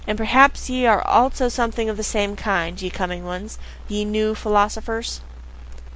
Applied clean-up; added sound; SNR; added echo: none; none; none; none.